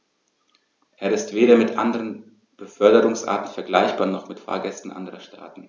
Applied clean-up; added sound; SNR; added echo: none; none; none; none.